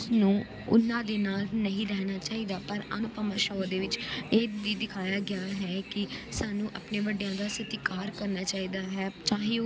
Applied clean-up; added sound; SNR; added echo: none; none; none; none.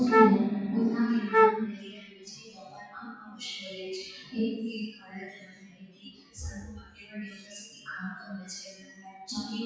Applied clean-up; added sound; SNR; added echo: classical method WPE with log-MMSE.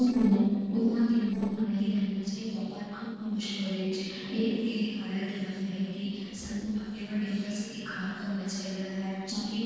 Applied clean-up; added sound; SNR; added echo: neural separator model SepFormer DNS4.